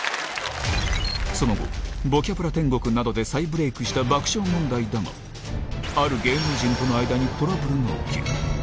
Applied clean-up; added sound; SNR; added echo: none; none; none; none.